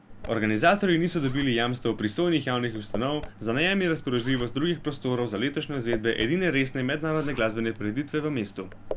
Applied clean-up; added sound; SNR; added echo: none; Zipper (clothing); 13 dB; none.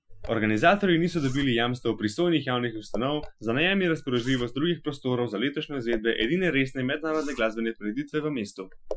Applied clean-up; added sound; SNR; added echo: classical method Wiener filter.